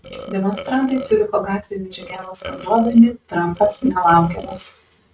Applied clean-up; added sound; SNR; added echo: neural mask model RNNoise.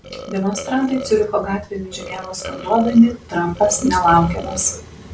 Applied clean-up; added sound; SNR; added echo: none; Burping, eructation; 15 dB; none.